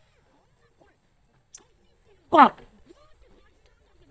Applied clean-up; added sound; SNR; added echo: neural mask model DeepFilterNet 3.